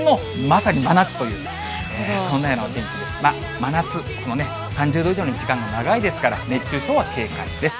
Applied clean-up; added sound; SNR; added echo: none; none; none; none.